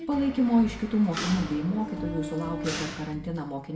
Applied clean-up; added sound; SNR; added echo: none; Mechanisms; 9 dB; reverberation time 0.6 s.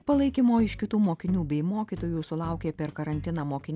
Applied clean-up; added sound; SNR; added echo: none; none; none; none.